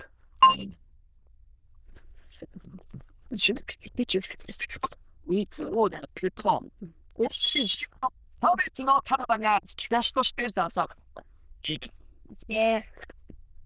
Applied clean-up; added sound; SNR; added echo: neural diffusion model UNIVERSE++.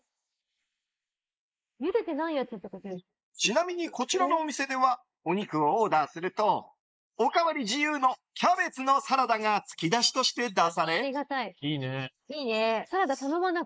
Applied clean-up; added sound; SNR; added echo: neural mask model Resemble Enhance denoiser.